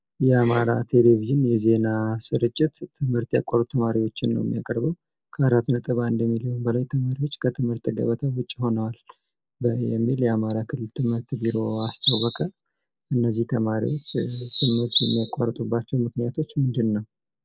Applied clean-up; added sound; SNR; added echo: neural mask model Resemble Enhance denoiser.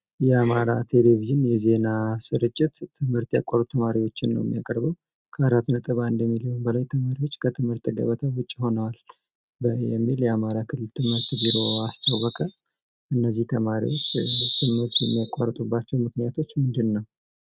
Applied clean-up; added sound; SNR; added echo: neural mask model RNNoise.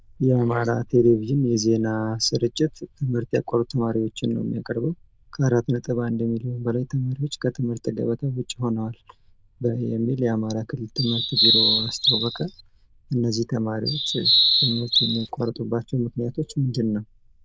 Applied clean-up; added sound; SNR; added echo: neural diffusion model UNIVERSE++.